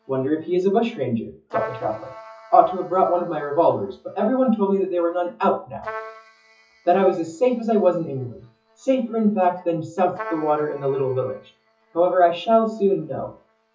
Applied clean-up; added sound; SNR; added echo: classical method WPE with log-MMSE.